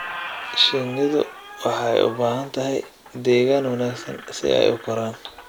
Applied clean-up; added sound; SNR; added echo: none; Squeak; 14 dB; none.